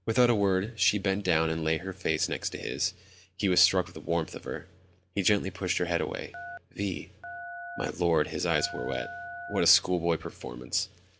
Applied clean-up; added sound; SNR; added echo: none; Telephone; 12 dB; none.